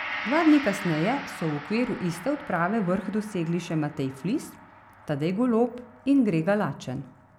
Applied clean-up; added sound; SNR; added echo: none; Gong; 13 dB; none.